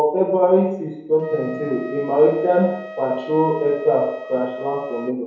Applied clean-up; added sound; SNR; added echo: none; Wind instrument, woodwind instrument; 16 dB; reverberation time 0.9 s.